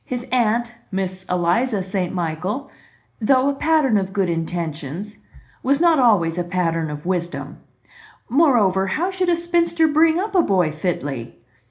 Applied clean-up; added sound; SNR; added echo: none; none; none; reverberation time 0.4 s.